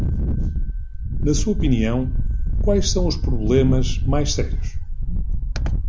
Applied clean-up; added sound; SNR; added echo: none; Wind; -3 dB; none.